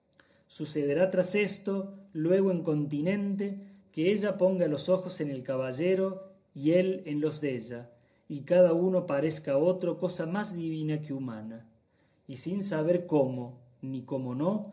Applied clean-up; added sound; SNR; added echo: none; none; none; reverberation time 0.5 s.